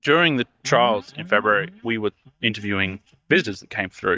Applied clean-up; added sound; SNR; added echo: neural mask model DeepFilterNet 3.